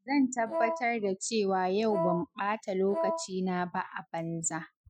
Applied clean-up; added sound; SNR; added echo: classical method spectral subtraction.